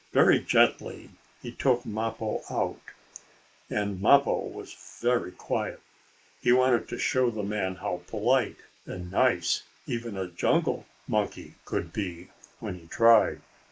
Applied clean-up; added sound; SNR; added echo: neural mask model Resemble Enhance denoiser.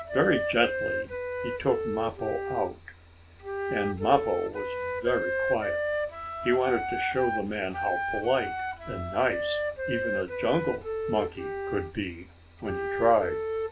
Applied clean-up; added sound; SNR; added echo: none; Wind instrument, woodwind instrument; 2 dB; none.